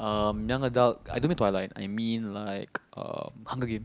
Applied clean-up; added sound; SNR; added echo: none; Bicycle; 17 dB; none.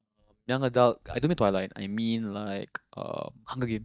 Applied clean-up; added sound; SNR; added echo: neural mask model DeepFilterNet 3.